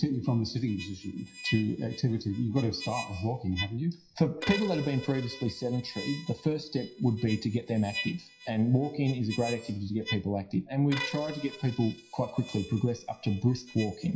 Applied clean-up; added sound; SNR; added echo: classical method WPE with log-MMSE.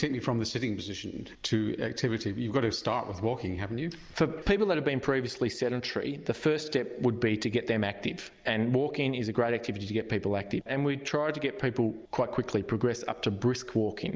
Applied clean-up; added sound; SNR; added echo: none; none; none; none.